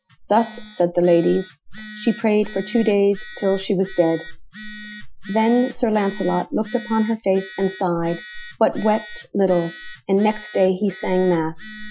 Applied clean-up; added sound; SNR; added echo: classical method Wiener filter.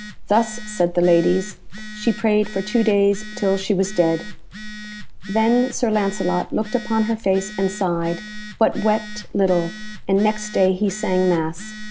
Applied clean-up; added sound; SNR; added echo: none; Telephone; 12 dB; none.